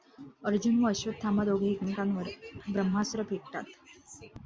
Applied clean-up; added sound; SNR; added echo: none; none; none; none.